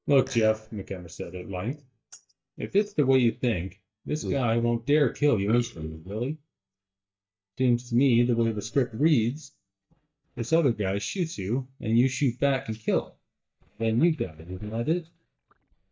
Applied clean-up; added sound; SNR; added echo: neural mask model DeepFilterNet 3.